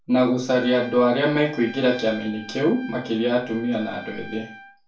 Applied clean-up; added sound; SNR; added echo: none; Trumpet; 19 dB; reverberation time 0.3 s.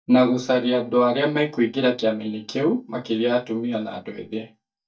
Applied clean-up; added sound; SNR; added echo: neural mask model DeepFilterNet 3.